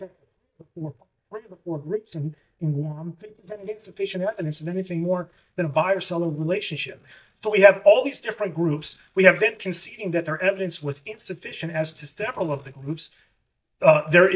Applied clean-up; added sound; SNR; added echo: neural mask model DeepFilterNet 3.